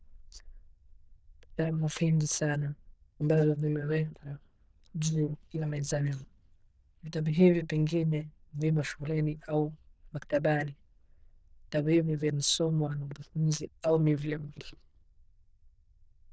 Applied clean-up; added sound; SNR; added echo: neural diffusion model UNIVERSE++.